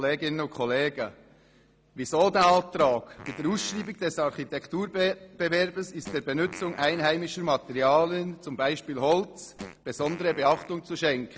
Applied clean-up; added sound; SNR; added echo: none; Fart; 19 dB; none.